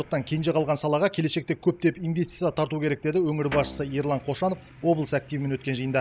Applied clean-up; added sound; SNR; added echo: none; Guitar; 12 dB; none.